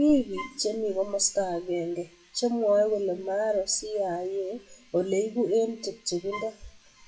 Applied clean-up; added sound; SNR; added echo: classical method WPE with log-MMSE.